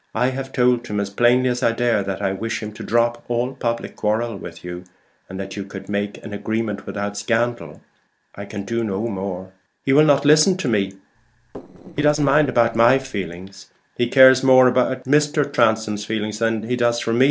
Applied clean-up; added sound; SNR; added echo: neural separator model SepFormer DNS4.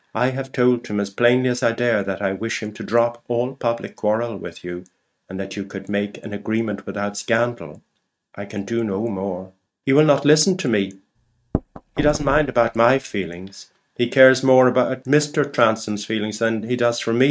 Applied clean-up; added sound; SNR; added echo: neural mask model RNNoise.